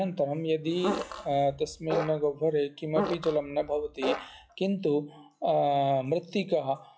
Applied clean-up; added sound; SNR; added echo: classical method log-MMSE.